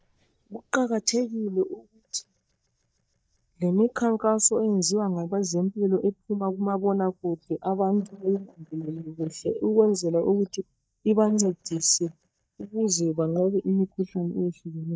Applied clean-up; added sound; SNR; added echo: neural mask model DeepFilterNet 3.